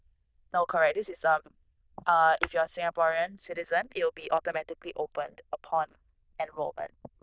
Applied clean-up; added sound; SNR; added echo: neural diffusion model UNIVERSE++.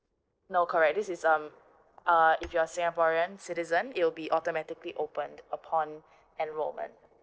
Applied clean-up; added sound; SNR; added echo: neural separator model SepFormer DNS4.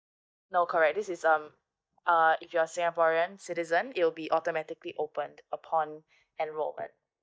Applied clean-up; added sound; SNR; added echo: neural mask model DeepFilterNet 3.